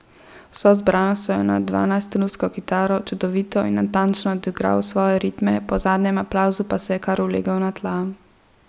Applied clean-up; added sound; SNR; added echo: none; none; none; none.